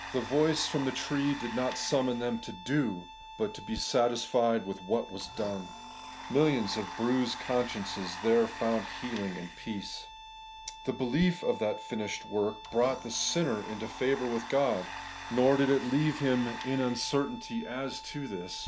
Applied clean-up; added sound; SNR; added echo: none; Bowed string instrument + Domestic sounds, home sounds; 12 dB; none.